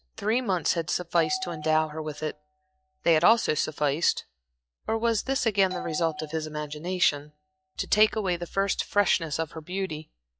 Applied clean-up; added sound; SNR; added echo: classical method log-MMSE.